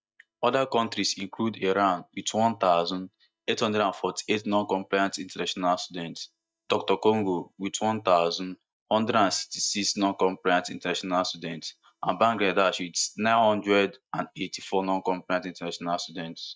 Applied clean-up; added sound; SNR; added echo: neural mask model DeepFilterNet 3.